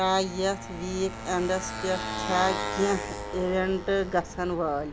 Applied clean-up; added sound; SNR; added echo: none; Motorcycle; 7 dB; none.